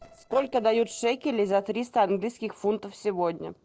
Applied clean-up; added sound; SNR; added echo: neural separator model SepFormer DNS4.